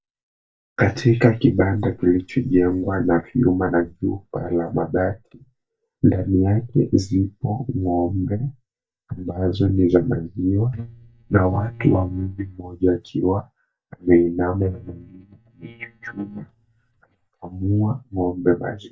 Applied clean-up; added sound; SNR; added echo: neural mask model DeepFilterNet 3.